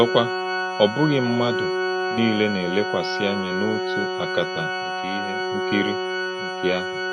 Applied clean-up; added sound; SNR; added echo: none; Organ; 1 dB; none.